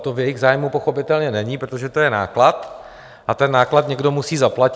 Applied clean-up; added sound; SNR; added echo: none; none; none; none.